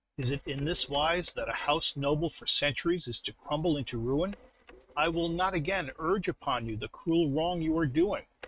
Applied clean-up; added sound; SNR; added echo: neural mask model RNNoise.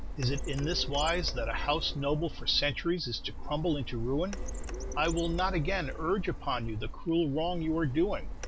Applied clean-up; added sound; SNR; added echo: none; Printer; 5 dB; none.